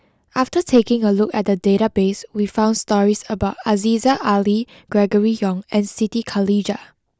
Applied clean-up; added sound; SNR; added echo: none; none; none; none.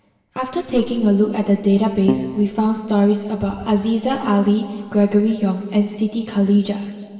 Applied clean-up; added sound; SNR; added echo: none; Keyboard (musical); 5 dB; reverberation time 1.9 s.